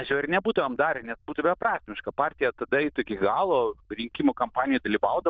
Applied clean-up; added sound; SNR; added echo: neural diffusion model UNIVERSE++.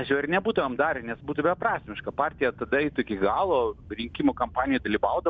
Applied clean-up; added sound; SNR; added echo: none; Aircraft; 20 dB; none.